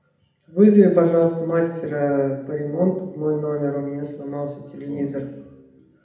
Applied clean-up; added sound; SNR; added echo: none; none; none; reverberation time 0.8 s.